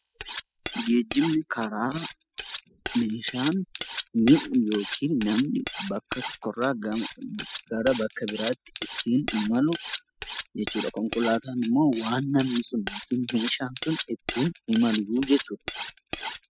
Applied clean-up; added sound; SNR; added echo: classical method spectral subtraction.